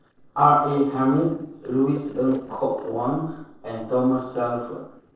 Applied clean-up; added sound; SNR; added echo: neural separator model SepFormer DNS4.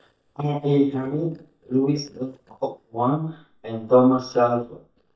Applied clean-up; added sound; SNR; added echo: neural mask model DeepFilterNet 3.